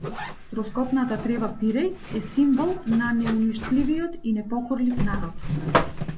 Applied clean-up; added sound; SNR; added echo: none; Zipper (clothing); 5 dB; none.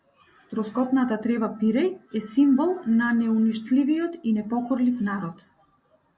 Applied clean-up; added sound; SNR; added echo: none; none; none; none.